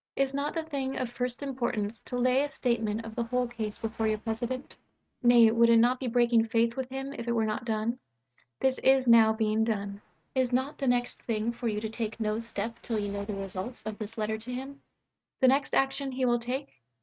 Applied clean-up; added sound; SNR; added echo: neural mask model RNNoise.